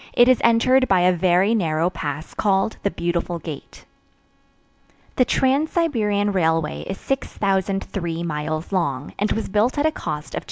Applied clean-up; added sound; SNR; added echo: none; none; none; none.